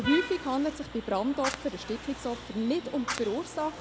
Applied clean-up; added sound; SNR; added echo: none; Fire + Vehicle horn, car horn, honking; 8 dB; none.